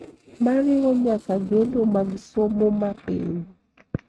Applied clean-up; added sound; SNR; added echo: neural mask model RNNoise.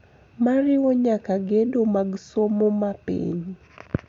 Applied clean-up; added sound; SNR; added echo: none; none; none; none.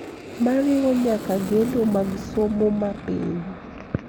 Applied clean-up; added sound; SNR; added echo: none; Aircraft; 11 dB; none.